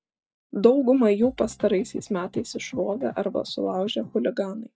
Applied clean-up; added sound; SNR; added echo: neural mask model DeepFilterNet 3.